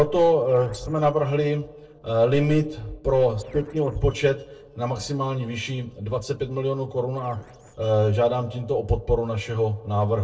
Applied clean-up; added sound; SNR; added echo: neural separator model SepFormer DNS4.